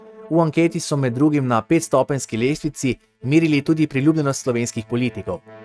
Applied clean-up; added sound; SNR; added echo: neural mask model RNNoise.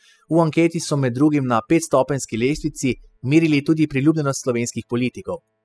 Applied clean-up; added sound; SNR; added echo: classical method spectral subtraction.